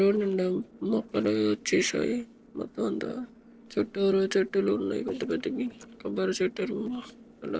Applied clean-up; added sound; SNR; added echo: neural separator model SepFormer DNS4.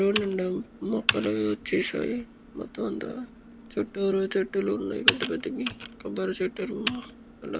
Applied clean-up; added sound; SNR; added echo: none; Computer keyboard; 5 dB; none.